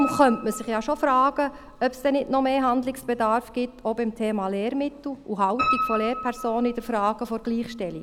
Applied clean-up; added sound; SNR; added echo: none; Piano; 10 dB; none.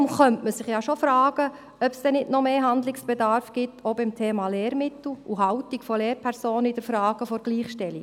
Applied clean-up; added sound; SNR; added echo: none; none; none; none.